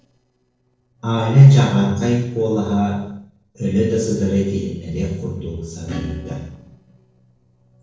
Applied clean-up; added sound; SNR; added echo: neural separator model SepFormer DNS4.